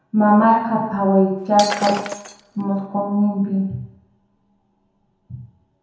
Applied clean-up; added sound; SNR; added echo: none; Shatter; 9 dB; reverberation time 1.0 s.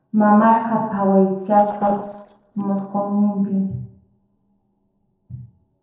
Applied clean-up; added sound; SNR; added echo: neural separator model SepFormer DNS4.